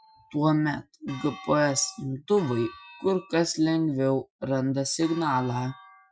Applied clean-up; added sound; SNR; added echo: classical method Wiener filter.